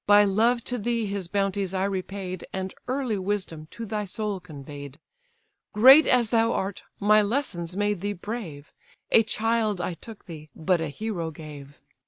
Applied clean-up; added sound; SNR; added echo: none; none; none; none.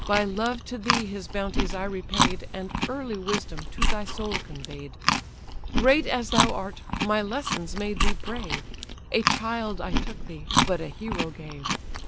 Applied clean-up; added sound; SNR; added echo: none; Chewing, mastication; -3 dB; none.